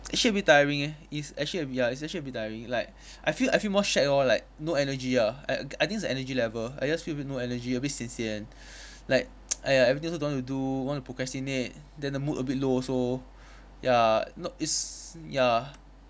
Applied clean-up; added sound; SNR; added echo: none; none; none; none.